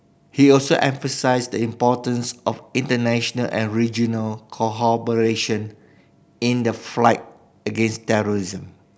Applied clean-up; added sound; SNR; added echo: none; none; none; none.